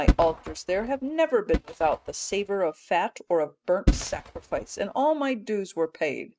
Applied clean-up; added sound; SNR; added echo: neural mask model RNNoise.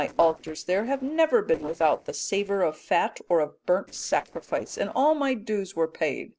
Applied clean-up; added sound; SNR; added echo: neural separator model SepFormer DNS4.